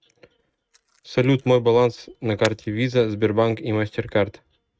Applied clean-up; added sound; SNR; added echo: neural mask model RNNoise.